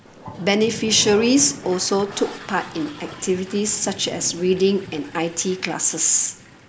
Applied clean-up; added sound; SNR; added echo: none; Toilet flush + Thunder / Rain; 16 dB; none.